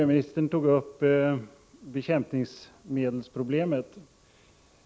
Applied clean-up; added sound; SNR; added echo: none; none; none; none.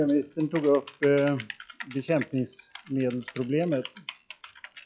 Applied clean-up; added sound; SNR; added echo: classical method log-MMSE.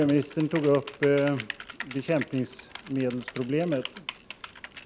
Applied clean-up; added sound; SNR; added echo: none; Typing; 13 dB; none.